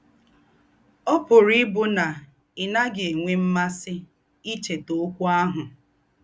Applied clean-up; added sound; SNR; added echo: none; none; none; none.